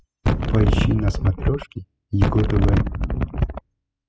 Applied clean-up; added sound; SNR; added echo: classical method spectral subtraction.